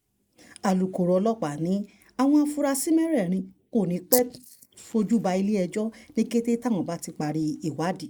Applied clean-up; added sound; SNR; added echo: neural mask model Resemble Enhance denoiser.